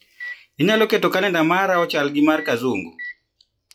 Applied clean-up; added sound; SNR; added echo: classical method log-MMSE.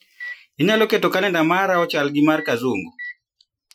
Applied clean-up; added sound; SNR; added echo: classical method Wiener filter.